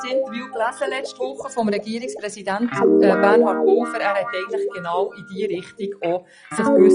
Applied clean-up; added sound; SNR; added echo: classical method log-MMSE.